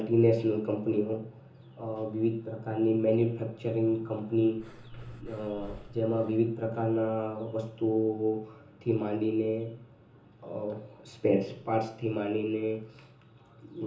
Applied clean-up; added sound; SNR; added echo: none; Breathing; 17 dB; reverberation time 0.6 s.